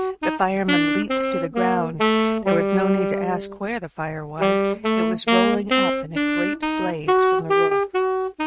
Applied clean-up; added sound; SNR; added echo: neural mask model RNNoise.